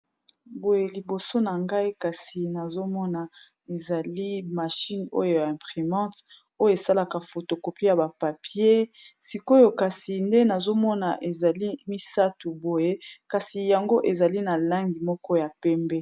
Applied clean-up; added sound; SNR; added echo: none; none; none; none.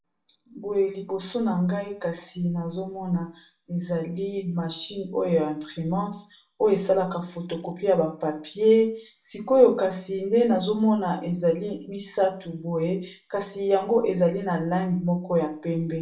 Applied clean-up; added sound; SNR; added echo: none; none; none; reverberation time 0.3 s.